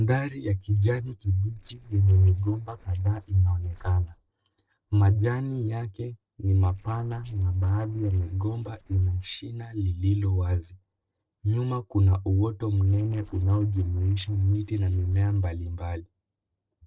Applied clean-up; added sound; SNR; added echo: neural separator model SepFormer DNS4.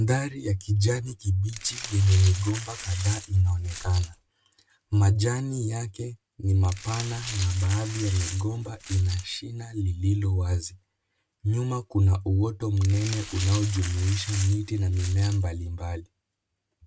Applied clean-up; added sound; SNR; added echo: none; Glass; 13 dB; none.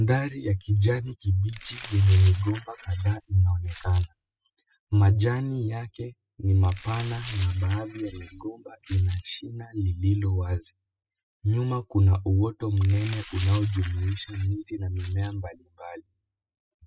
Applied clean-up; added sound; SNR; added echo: classical method spectral subtraction.